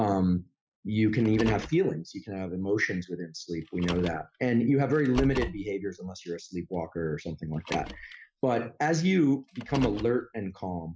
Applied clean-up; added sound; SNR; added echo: classical method Wiener filter.